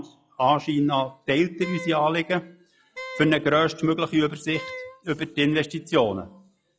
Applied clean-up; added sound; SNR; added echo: classical method log-MMSE.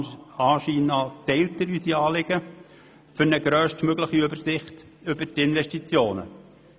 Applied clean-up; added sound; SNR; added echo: none; none; none; none.